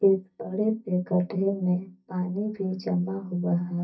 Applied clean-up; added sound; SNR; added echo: neural mask model DeepFilterNet 3.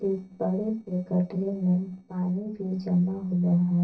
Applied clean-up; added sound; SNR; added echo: neural separator model SepFormer DNS4.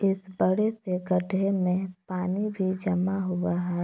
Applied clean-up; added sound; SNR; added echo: none; none; none; none.